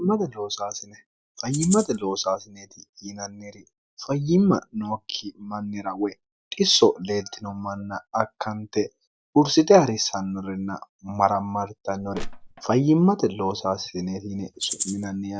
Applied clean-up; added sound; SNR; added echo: none; Crushing + Rattle (instrument); 7 dB; none.